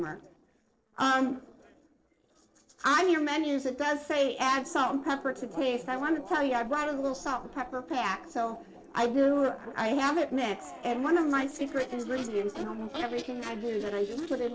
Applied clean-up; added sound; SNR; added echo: neural separator model SepFormer DNS4.